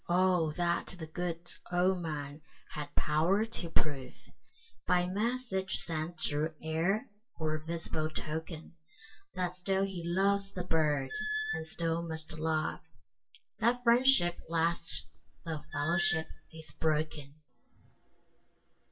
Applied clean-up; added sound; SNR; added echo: none; Squeak / Screech; 13 dB; reverberation time 0.1 s.